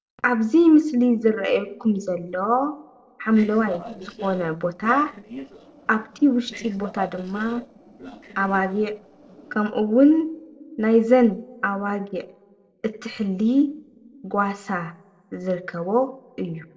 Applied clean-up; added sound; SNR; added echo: neural separator model SepFormer DNS4.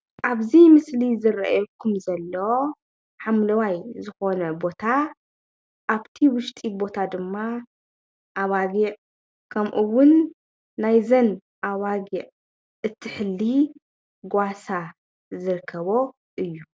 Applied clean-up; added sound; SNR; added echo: none; none; none; none.